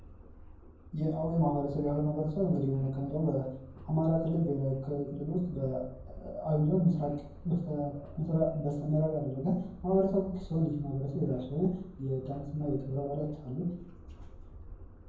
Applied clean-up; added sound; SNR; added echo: none; Subway, metro, underground; 16 dB; reverberation time 0.9 s.